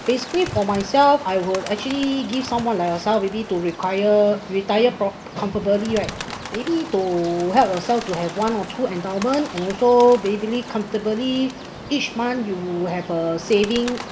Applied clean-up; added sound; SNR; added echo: none; Bird; 16 dB; none.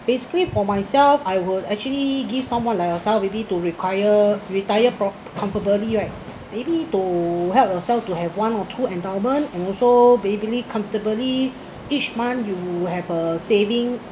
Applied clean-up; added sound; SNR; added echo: none; none; none; none.